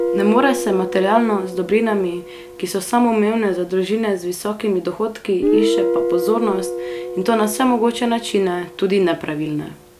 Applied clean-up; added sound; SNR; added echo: none; Guitar; 6 dB; none.